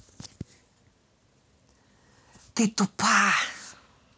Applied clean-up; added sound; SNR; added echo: none; none; none; none.